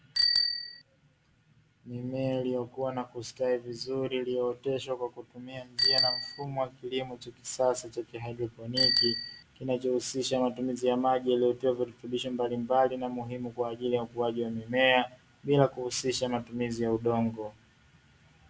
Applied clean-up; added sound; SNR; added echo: none; Bicycle bell; 2 dB; none.